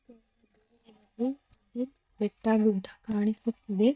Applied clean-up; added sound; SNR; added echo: neural mask model DeepFilterNet 3.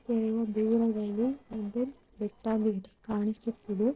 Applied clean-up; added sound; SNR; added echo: neural separator model SepFormer DNS4.